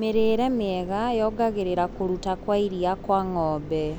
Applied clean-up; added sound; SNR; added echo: none; none; none; none.